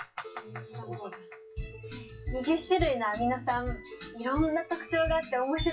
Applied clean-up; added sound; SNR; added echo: classical method WPE with log-MMSE.